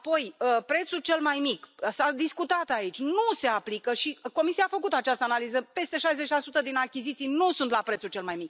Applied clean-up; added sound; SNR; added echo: none; none; none; none.